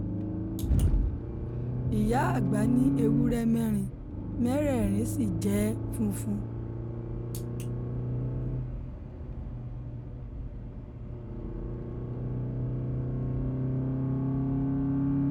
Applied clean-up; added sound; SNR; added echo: none; Accelerating, revving, vroom; -4 dB; none.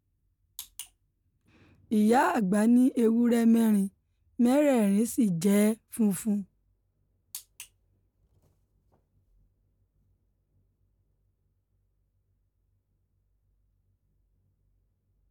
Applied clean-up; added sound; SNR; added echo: none; none; none; none.